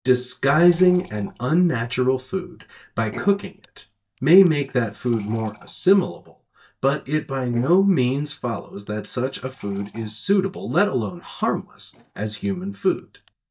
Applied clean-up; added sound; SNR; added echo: neural mask model DeepFilterNet 3.